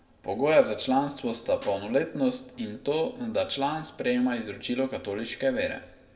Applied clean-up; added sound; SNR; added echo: none; none; none; reverberation time 1.4 s.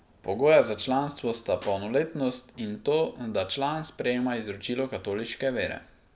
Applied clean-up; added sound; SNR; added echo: none; none; none; none.